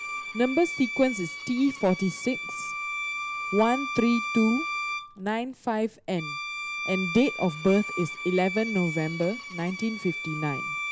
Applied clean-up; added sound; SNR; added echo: none; Bowed string instrument; 7 dB; none.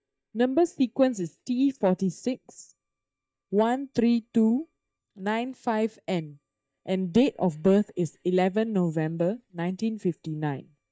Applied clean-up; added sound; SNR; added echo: neural mask model DeepFilterNet 3.